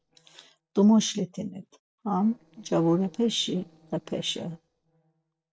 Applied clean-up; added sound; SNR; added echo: neural separator model SepFormer DNS4.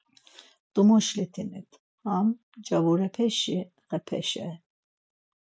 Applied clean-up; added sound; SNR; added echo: none; none; none; none.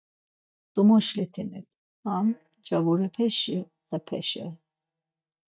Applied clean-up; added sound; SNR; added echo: neural mask model DeepFilterNet 3.